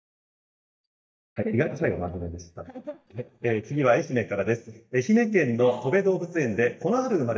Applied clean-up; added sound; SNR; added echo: neural mask model DeepFilterNet 3.